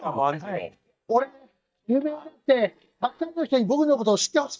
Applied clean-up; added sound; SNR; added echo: neural mask model DeepFilterNet 3.